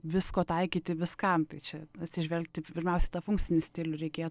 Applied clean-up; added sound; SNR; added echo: neural separator model SepFormer DNS4.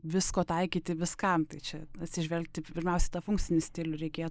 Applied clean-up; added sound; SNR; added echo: neural mask model Resemble Enhance denoiser.